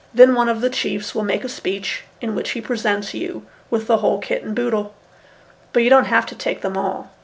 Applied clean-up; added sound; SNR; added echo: none; none; none; none.